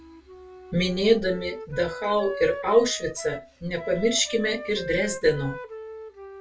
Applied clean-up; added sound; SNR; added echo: none; Wind instrument, woodwind instrument; 12 dB; reverberation time 0.2 s.